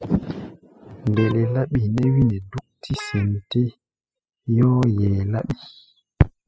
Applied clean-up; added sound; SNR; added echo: classical method spectral subtraction.